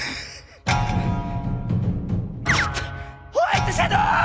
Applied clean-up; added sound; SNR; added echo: none; none; none; none.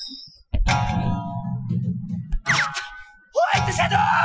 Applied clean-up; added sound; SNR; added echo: classical method Wiener filter.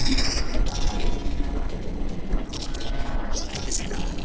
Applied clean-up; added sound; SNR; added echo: neural separator model SepFormer DNS4.